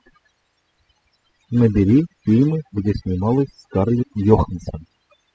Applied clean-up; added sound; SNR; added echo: classical method spectral subtraction.